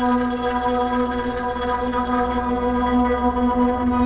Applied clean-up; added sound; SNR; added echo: neural separator model SepFormer DNS4.